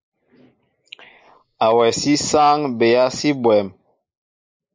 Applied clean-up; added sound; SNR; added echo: neural mask model Resemble Enhance denoiser.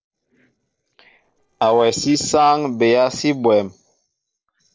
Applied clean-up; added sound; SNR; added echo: neural separator model SepFormer DNS4.